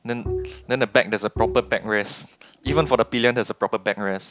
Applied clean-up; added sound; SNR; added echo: none; Bowed string instrument; 9 dB; none.